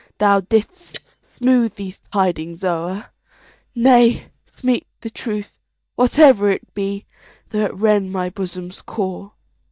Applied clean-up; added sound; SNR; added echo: neural mask model DeepFilterNet 3.